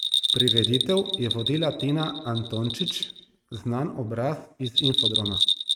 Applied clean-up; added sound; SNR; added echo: neural mask model RNNoise.